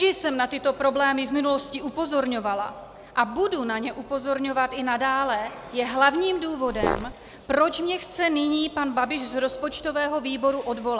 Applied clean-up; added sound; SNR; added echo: none; Fart; 2 dB; none.